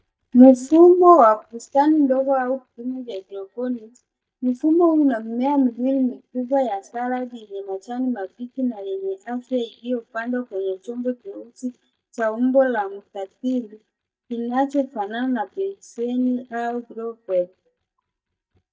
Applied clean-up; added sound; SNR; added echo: neural mask model DeepFilterNet 3.